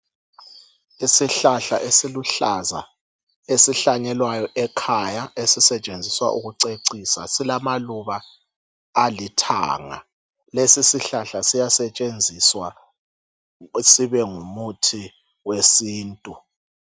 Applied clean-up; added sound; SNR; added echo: none; none; none; none.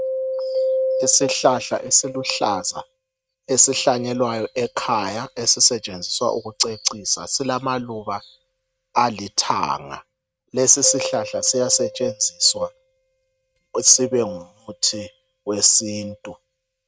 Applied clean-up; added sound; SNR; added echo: neural mask model RNNoise.